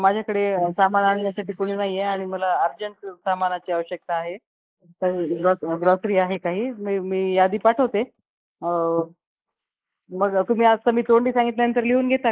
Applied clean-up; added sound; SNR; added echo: neural mask model Resemble Enhance denoiser.